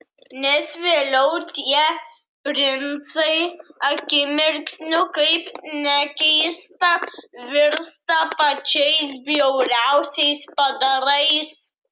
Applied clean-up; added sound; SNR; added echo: none; none; none; none.